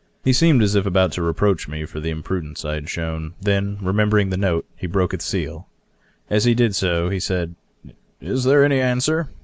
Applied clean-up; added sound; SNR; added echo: none; none; none; none.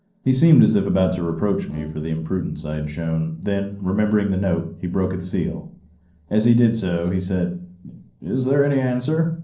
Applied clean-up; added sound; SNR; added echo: neural separator model SepFormer DNS4.